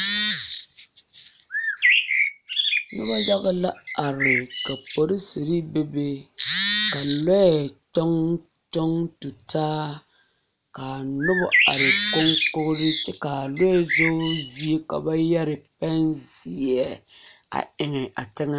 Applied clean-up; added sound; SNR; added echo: none; Bird; 3 dB; none.